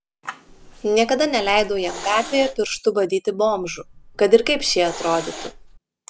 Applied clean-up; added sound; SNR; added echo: none; Hiss; 14 dB; none.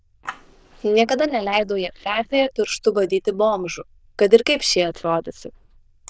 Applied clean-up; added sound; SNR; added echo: neural diffusion model UNIVERSE++.